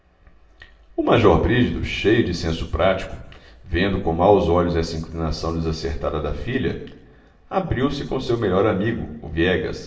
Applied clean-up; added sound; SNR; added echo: none; none; none; reverberation time 0.8 s.